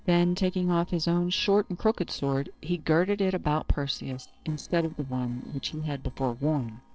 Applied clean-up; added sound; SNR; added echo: neural separator model SepFormer DNS4.